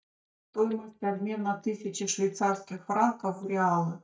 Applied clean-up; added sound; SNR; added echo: neural mask model DeepFilterNet 3.